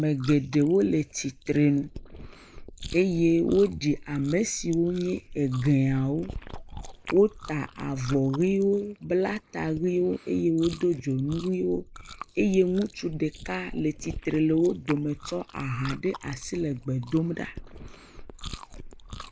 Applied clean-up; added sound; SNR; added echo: neural mask model Resemble Enhance denoiser.